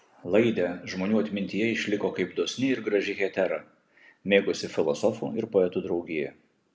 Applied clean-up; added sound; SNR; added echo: none; none; none; none.